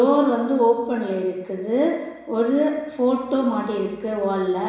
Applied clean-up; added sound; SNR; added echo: none; none; none; reverberation time 1.0 s.